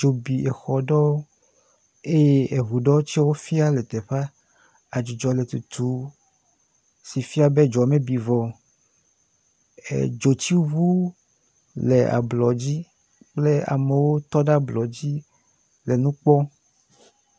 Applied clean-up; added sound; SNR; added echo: none; none; none; none.